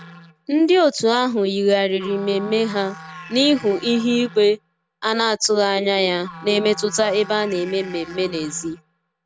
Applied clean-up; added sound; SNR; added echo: none; Musical instrument; 19 dB; none.